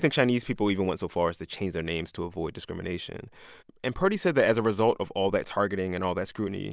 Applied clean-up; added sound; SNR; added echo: none; none; none; none.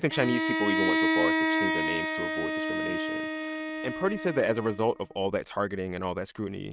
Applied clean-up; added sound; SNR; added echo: neural mask model RNNoise.